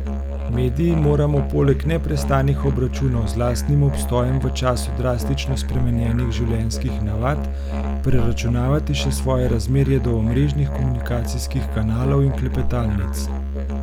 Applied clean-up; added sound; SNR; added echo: none; Musical instrument; 3 dB; none.